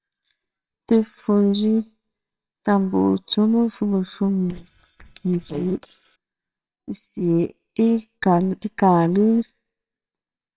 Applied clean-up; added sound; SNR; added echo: neural separator model SepFormer WHAMR!.